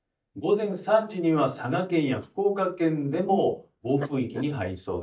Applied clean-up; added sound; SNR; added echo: neural mask model DeepFilterNet 3.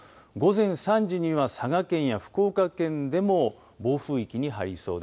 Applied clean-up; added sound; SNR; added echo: none; none; none; none.